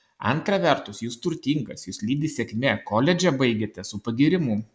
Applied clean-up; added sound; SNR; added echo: none; none; none; none.